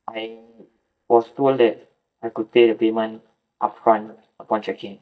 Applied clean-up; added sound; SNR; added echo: neural mask model DeepFilterNet 3.